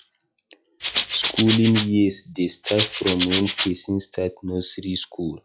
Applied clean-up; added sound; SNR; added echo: classical method log-MMSE.